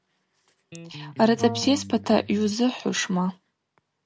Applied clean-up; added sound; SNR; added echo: none; Brass instrument + Electric guitar; 11 dB; none.